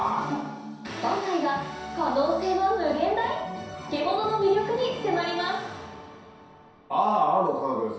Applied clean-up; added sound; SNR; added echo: none; none; none; reverberation time 0.7 s.